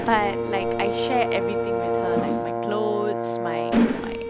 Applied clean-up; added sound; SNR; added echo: none; Brass instrument + Mechanisms; -4 dB; none.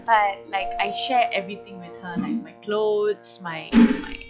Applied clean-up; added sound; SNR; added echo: classical method log-MMSE.